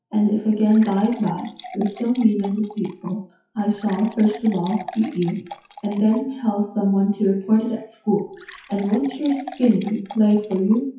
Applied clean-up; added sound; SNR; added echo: classical method WPE with log-MMSE.